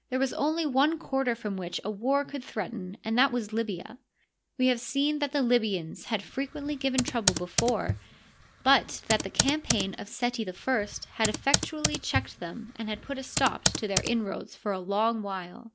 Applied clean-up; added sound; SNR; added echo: none; Computer keyboard; 3 dB; none.